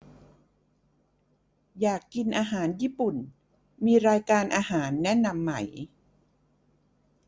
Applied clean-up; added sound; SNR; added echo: none; none; none; none.